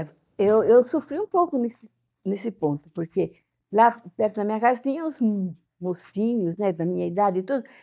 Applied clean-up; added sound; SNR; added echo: neural mask model DeepFilterNet 3.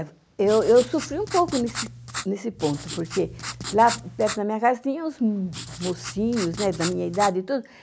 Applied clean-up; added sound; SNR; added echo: none; Writing; 11 dB; none.